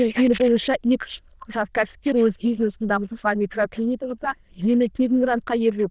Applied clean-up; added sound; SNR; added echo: neural diffusion model UNIVERSE++.